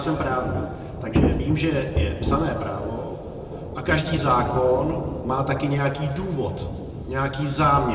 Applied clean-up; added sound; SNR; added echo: none; Thunder / Rain; 4 dB; reverberation time 1.7 s.